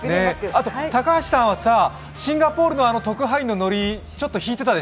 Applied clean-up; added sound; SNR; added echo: none; none; none; none.